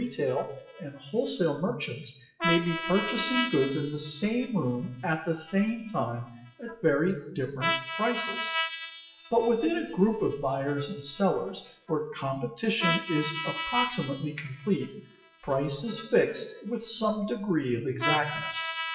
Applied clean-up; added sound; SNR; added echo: classical method WPE with log-MMSE.